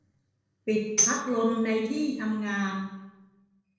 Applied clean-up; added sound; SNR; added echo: neural separator model SepFormer DNS4.